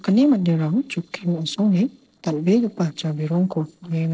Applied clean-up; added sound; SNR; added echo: neural separator model SepFormer DNS4.